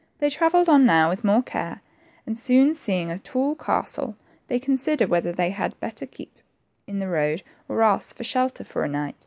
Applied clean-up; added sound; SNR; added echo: none; none; none; none.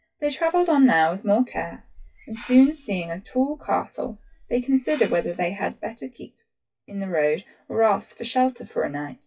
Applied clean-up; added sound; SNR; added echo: classical method WPE with log-MMSE.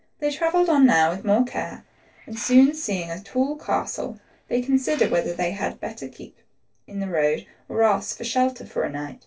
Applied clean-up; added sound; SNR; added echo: neural separator model SepFormer DNS4.